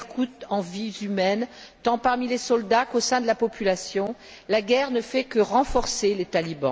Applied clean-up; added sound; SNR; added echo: none; none; none; none.